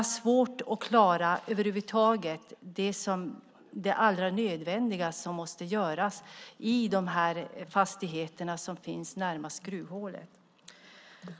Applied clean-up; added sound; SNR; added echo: none; none; none; none.